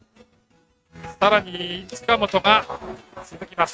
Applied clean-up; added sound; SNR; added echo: neural mask model RNNoise.